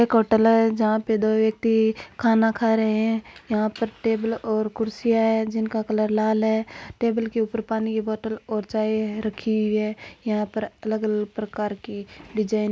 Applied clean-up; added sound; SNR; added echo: none; none; none; none.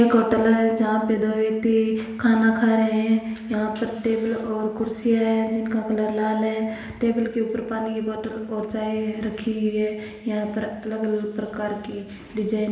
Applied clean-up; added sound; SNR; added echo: none; none; none; reverberation time 1.3 s.